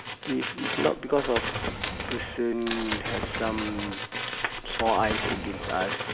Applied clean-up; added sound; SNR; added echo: none; Drawer open or close + Tools; 3 dB; none.